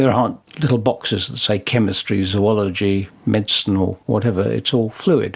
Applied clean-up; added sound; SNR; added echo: none; none; none; none.